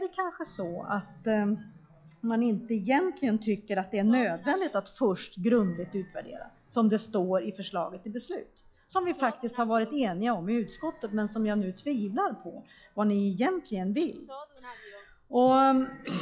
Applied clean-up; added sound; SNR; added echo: classical method log-MMSE.